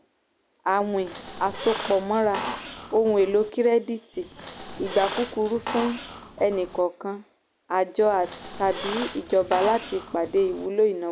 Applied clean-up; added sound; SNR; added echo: none; Squeak; 10 dB; none.